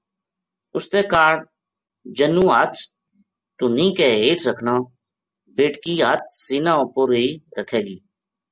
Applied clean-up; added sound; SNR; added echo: none; none; none; none.